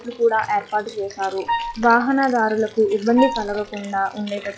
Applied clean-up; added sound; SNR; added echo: classical method log-MMSE.